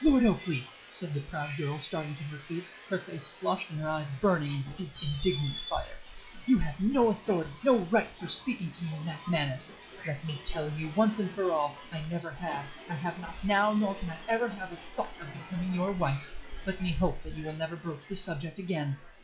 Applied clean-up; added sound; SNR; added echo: classical method log-MMSE.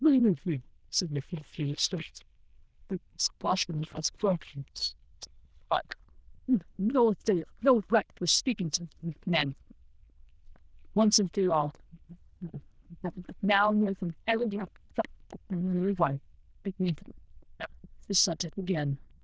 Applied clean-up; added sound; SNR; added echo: neural diffusion model UNIVERSE++.